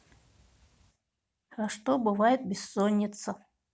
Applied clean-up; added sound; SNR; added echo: none; none; none; none.